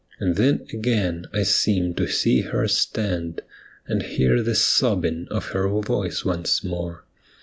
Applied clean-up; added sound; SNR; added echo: none; none; none; none.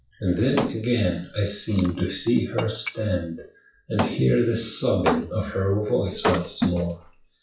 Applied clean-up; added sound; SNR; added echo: classical method WPE with log-MMSE.